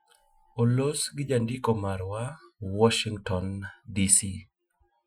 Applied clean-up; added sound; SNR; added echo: classical method Wiener filter.